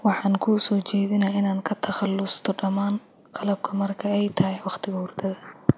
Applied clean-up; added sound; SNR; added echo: none; none; none; none.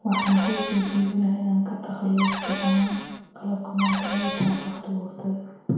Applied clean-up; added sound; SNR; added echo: none; Cupboard open or close / Door; 7 dB; reverberation time 0.9 s.